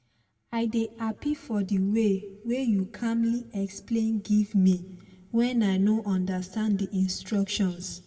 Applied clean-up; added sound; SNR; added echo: none; none; none; reverberation time 1.1 s.